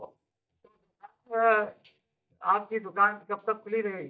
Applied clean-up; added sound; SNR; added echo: neural mask model DeepFilterNet 3.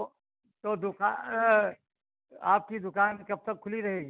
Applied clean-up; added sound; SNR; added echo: none; none; none; none.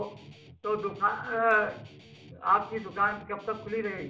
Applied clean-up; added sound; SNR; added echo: none; Guitar; 20 dB; reverberation time 0.4 s.